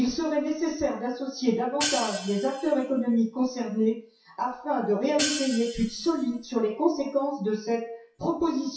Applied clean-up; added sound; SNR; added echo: classical method WPE with log-MMSE.